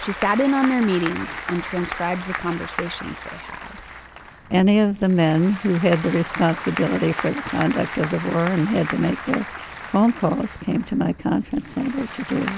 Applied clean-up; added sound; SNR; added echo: none; Applause / Crowd; 11 dB; none.